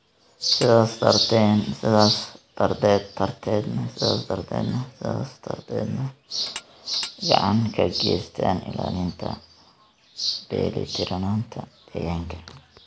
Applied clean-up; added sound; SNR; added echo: none; Tap / Dishes, pots, and pans; 15 dB; none.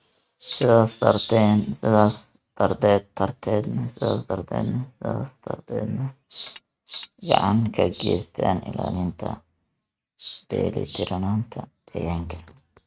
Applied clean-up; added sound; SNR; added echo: neural mask model RNNoise.